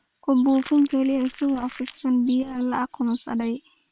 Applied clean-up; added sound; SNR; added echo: neural separator model SepFormer WHAM!.